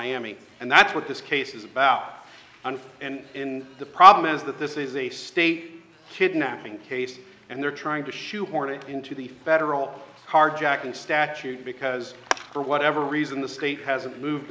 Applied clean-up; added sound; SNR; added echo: none; none; none; none.